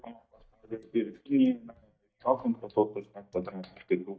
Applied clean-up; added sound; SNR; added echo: neural mask model DeepFilterNet 3.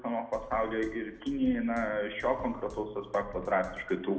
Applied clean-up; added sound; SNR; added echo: none; Drum kit; 18 dB; reverberation time 0.9 s.